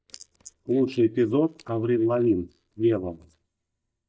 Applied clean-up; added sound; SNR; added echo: neural mask model DeepFilterNet 3.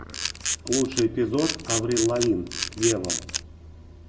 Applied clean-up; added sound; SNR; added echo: none; Camera; 4 dB; reverberation time 0.9 s.